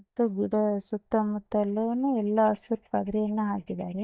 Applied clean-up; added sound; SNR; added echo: neural mask model DeepFilterNet 3.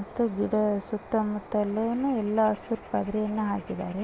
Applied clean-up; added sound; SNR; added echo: none; Bird; 17 dB; none.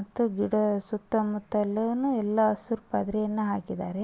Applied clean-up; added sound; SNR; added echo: none; none; none; none.